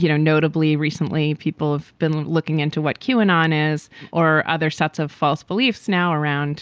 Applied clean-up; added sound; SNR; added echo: none; none; none; none.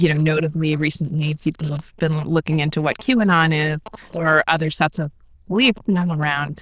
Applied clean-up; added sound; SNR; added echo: neural diffusion model UNIVERSE++.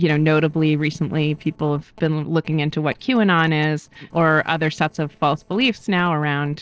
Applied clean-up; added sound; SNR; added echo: neural separator model SepFormer DNS4.